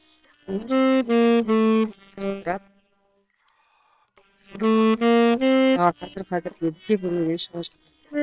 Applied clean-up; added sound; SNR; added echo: neural separator model SepFormer WHAM!.